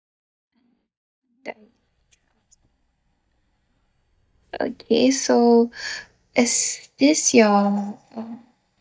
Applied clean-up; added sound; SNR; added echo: neural mask model DeepFilterNet 3.